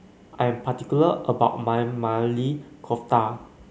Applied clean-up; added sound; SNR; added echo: none; none; none; none.